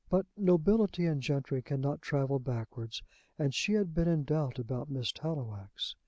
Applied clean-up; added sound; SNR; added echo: none; none; none; none.